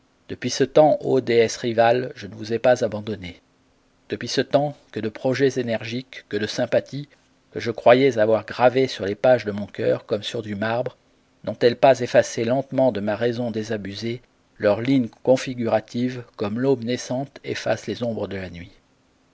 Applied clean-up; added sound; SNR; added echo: none; none; none; none.